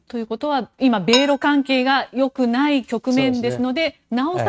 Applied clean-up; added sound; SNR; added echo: neural mask model RNNoise.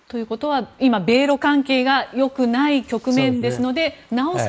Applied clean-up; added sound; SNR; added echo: neural mask model Resemble Enhance denoiser.